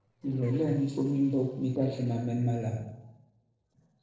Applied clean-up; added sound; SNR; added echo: neural separator model SepFormer DNS4.